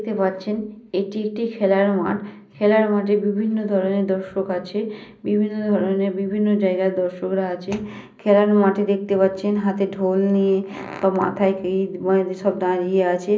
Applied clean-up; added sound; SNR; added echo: none; none; none; reverberation time 0.5 s.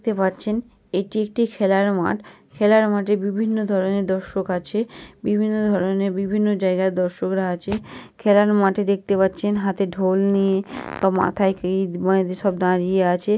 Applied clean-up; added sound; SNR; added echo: none; none; none; none.